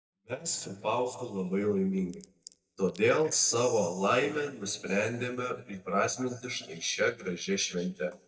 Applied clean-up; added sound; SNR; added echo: neural mask model DeepFilterNet 3.